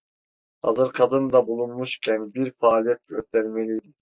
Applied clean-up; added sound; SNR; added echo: neural mask model DeepFilterNet 3.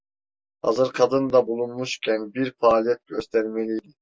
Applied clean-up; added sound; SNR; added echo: none; none; none; none.